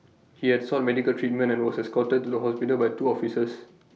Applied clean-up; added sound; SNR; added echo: none; none; none; none.